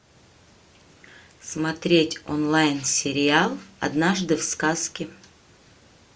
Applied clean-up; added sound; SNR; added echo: none; none; none; none.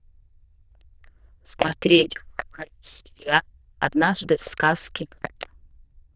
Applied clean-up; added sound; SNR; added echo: neural diffusion model UNIVERSE++.